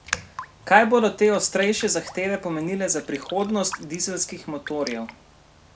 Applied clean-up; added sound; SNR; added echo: none; Raindrop; 16 dB; none.